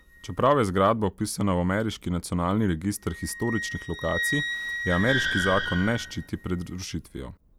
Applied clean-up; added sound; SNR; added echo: none; Wind instrument, woodwind instrument + Car; 7 dB; none.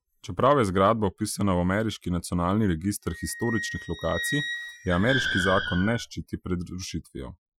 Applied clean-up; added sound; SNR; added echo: classical method Wiener filter.